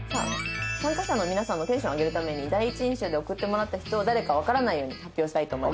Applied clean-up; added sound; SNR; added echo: none; none; none; none.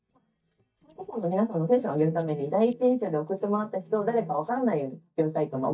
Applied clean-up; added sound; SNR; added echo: neural mask model DeepFilterNet 3.